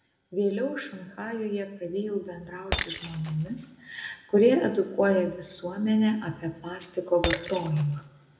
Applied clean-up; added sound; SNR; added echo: none; Shatter; 13 dB; reverberation time 0.9 s.